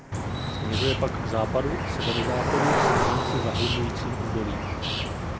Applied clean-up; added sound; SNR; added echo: none; Bird + Cricket; -4 dB; none.